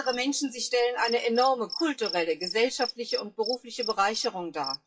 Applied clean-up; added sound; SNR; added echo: classical method WPE with log-MMSE.